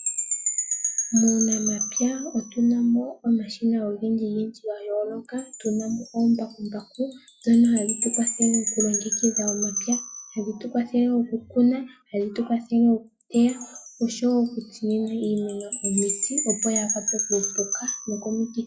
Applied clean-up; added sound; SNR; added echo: classical method log-MMSE.